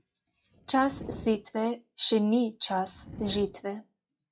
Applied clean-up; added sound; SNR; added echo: classical method log-MMSE.